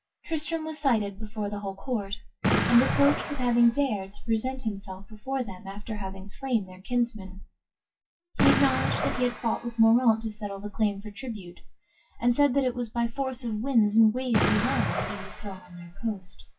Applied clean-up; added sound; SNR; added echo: classical method WPE with log-MMSE.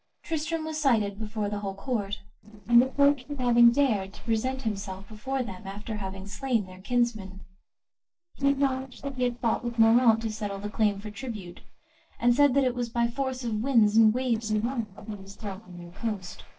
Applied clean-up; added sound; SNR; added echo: neural separator model SepFormer DNS4.